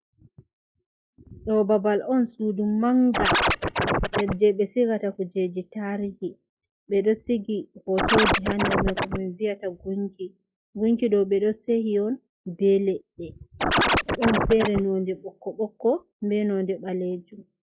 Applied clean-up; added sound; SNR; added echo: classical method log-MMSE.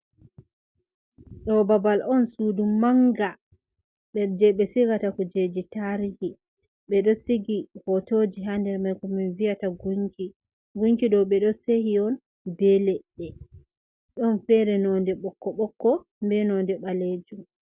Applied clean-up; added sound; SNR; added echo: none; none; none; none.